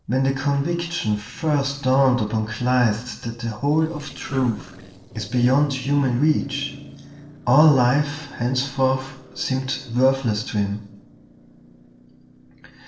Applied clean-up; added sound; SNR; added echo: neural separator model SepFormer DNS4.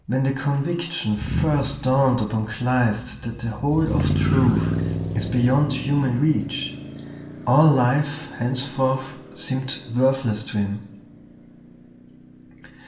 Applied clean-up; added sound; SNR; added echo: none; Motor vehicle (road); 7 dB; reverberation time 0.8 s.